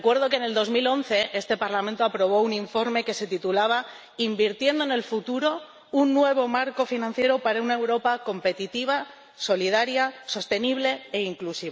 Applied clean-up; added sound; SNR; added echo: none; none; none; none.